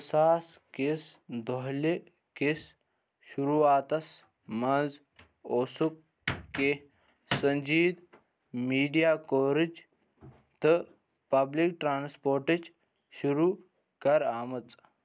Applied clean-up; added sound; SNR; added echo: none; none; none; none.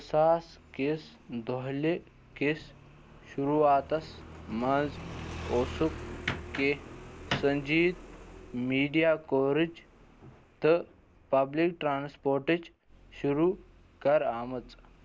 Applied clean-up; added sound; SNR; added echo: none; Motorcycle; 17 dB; none.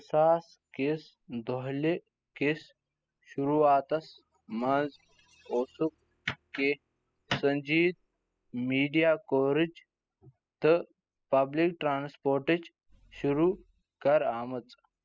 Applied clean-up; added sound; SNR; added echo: classical method spectral subtraction.